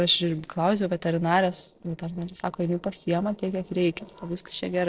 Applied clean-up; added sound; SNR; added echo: neural separator model SepFormer DNS4.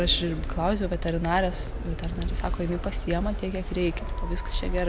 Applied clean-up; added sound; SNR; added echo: none; none; none; none.